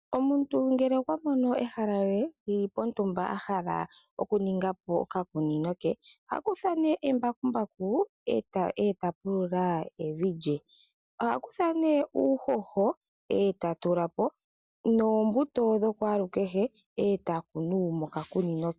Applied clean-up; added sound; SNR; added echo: none; none; none; none.